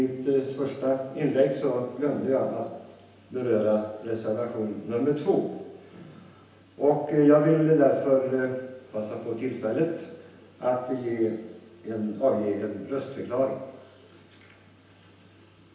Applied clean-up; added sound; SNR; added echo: none; none; none; reverberation time 0.9 s.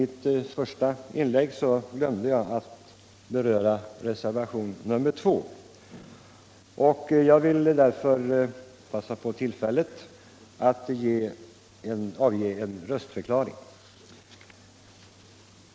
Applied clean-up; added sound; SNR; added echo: none; none; none; none.